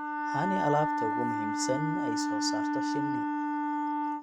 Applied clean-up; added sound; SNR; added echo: neural mask model RNNoise.